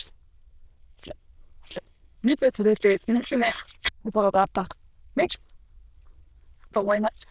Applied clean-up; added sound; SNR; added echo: neural diffusion model UNIVERSE++.